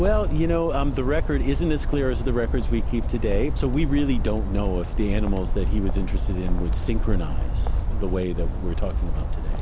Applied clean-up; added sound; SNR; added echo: none; Bird; -4 dB; none.